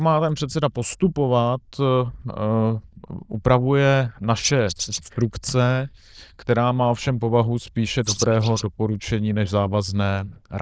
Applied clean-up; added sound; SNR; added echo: neural diffusion model UNIVERSE++.